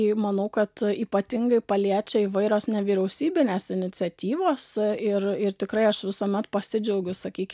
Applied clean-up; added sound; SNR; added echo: none; none; none; none.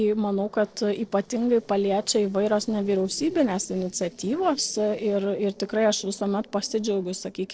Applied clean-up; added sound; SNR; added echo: neural separator model SepFormer DNS4.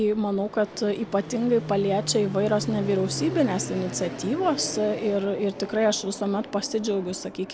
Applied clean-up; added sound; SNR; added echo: none; Fixed-wing aircraft, airplane; 11 dB; none.